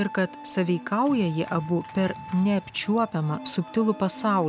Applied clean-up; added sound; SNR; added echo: none; Bowed string instrument + Organ; 16 dB; none.